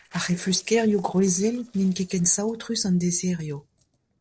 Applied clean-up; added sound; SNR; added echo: neural separator model SepFormer DNS4.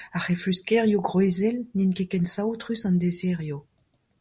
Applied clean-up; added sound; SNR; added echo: none; none; none; none.